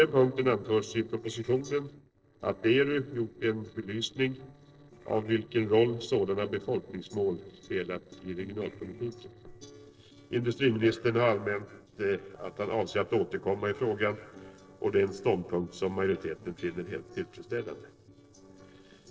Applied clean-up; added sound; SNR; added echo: neural separator model SepFormer DNS4.